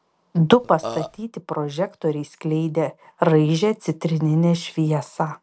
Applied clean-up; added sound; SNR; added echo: none; Burping, eructation; 11 dB; none.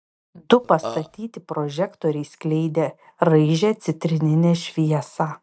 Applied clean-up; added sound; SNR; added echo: neural mask model DeepFilterNet 3.